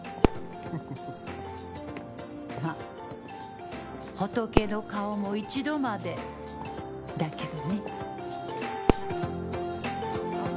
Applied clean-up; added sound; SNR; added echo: none; Fireworks; 2 dB; none.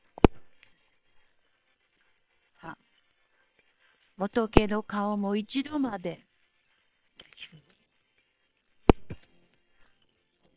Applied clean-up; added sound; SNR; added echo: neural separator model SepFormer WHAM!.